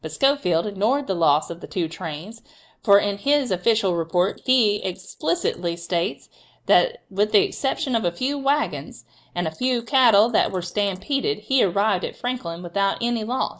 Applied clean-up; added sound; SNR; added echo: neural mask model Resemble Enhance denoiser.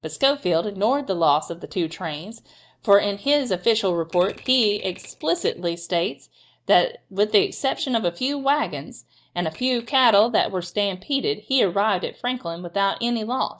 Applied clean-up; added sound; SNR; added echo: neural mask model DeepFilterNet 3.